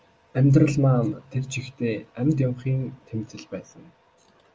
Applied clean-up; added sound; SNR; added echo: none; none; none; none.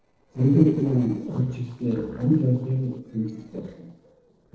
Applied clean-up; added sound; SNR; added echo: neural separator model SepFormer DNS4.